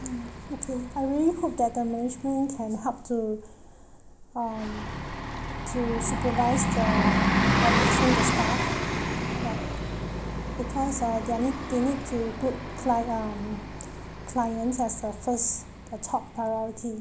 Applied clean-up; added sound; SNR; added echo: none; Bus; 0 dB; none.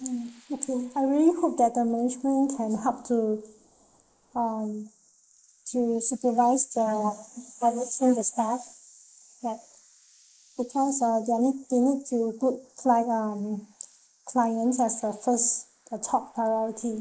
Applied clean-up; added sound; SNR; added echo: neural mask model Resemble Enhance denoiser.